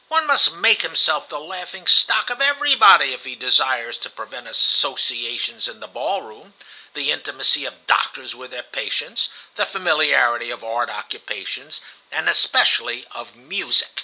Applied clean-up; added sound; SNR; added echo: none; none; none; none.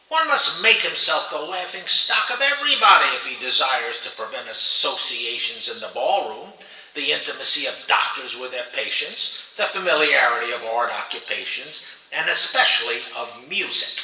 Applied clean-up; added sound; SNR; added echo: none; none; none; reverberation time 1.0 s.